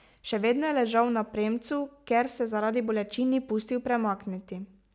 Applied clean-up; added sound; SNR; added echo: none; none; none; none.